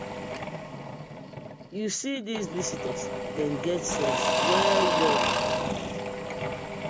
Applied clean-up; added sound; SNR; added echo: none; Engine / Drill / Mechanisms; -4 dB; none.